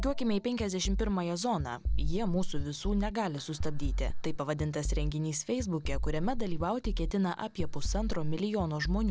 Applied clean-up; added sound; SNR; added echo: none; none; none; none.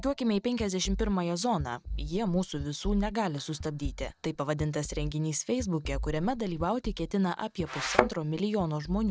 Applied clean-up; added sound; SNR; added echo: neural mask model RNNoise.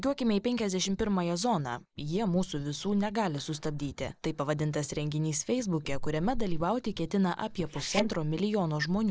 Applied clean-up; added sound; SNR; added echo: neural mask model Resemble Enhance denoiser.